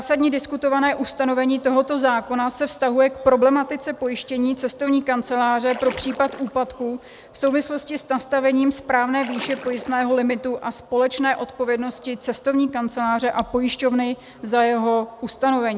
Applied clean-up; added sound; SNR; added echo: none; Splash, splatter; 16 dB; none.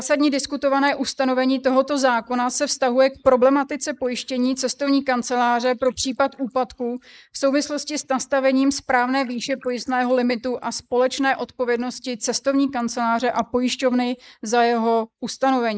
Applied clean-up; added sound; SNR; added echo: neural mask model Resemble Enhance denoiser.